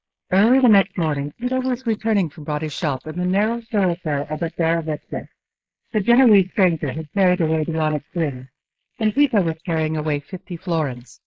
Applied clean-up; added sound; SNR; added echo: neural mask model Resemble Enhance denoiser.